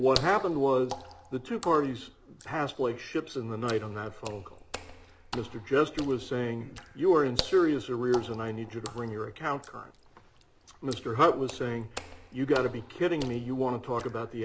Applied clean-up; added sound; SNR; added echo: none; Water / Splash, splatter; 14 dB; none.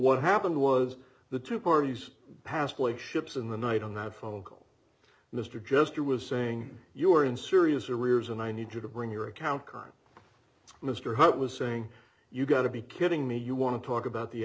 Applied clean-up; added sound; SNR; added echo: none; none; none; none.